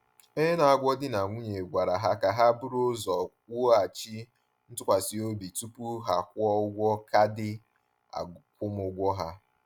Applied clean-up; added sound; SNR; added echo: none; none; none; none.